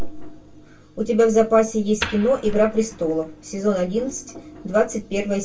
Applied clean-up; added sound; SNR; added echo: none; Wood; 17 dB; reverberation time 0.1 s.